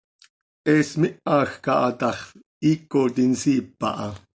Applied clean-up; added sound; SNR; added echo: none; none; none; none.